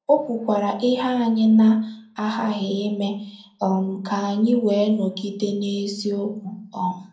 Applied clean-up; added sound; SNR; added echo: none; none; none; reverberation time 0.5 s.